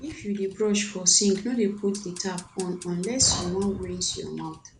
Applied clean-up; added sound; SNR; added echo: none; Fire; 15 dB; none.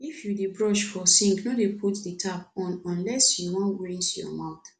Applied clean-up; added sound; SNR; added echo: none; none; none; none.